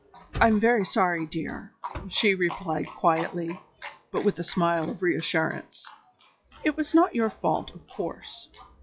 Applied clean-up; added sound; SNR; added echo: classical method log-MMSE.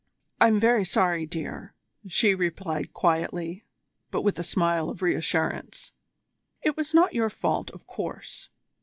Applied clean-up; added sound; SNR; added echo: none; none; none; none.